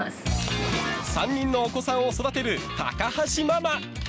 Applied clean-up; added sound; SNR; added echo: none; none; none; none.